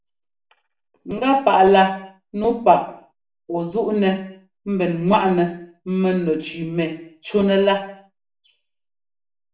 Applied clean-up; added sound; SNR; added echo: none; none; none; reverberation time 0.6 s.